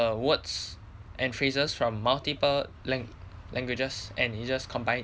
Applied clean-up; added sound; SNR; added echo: none; none; none; none.